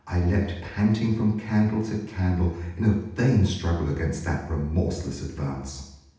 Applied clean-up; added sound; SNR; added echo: none; none; none; reverberation time 0.8 s.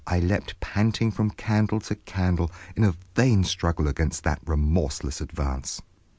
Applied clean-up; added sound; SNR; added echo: none; none; none; none.